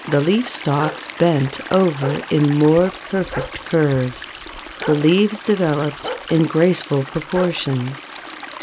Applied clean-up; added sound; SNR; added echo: none; Stream + Bark; 13 dB; none.